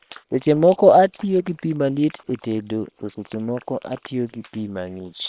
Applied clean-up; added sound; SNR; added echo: neural separator model SepFormer WHAM!.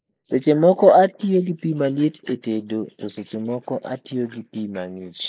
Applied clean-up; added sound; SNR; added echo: neural mask model Resemble Enhance denoiser.